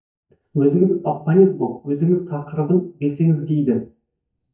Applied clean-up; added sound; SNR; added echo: neural mask model DeepFilterNet 3.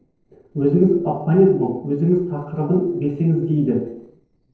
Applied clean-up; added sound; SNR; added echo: neural separator model SepFormer DNS4.